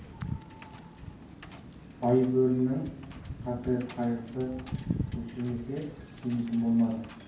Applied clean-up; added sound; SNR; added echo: none; Wind / Boat, Water vehicle; 9 dB; reverberation time 0.9 s.